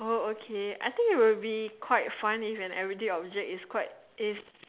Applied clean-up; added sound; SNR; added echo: none; none; none; none.